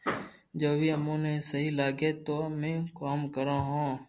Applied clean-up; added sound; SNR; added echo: none; none; none; none.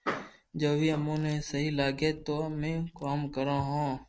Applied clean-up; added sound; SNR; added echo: neural mask model RNNoise.